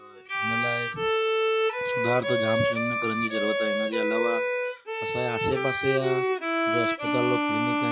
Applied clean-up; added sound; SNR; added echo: classical method log-MMSE.